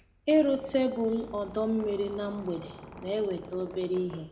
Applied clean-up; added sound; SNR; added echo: none; Squeak; 17 dB; reverberation time 0.7 s.